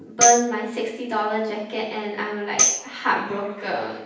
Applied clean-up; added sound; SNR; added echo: none; Tambourine; 1 dB; reverberation time 0.9 s.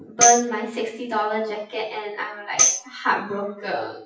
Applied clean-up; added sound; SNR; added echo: classical method WPE with log-MMSE.